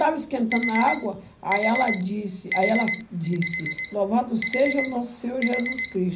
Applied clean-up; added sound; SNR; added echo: none; Alarm; -2 dB; reverberation time 0.5 s.